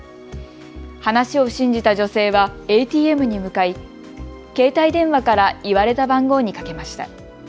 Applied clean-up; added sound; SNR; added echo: none; none; none; none.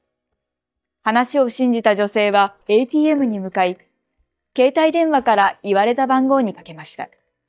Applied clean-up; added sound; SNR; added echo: neural mask model DeepFilterNet 3.